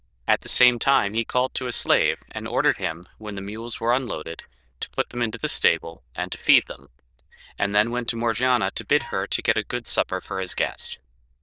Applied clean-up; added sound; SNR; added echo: neural diffusion model UNIVERSE++.